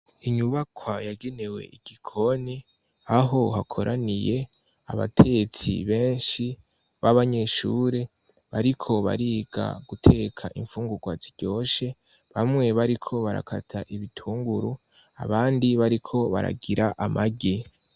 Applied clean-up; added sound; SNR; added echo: none; none; none; none.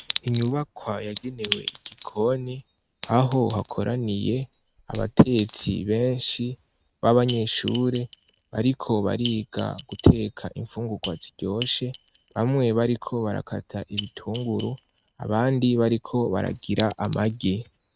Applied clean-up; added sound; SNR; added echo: neural mask model RNNoise.